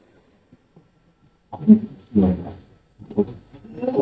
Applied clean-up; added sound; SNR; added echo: neural mask model DeepFilterNet 3.